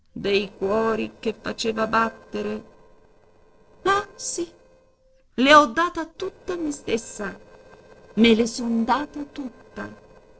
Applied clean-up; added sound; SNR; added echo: neural separator model SepFormer DNS4.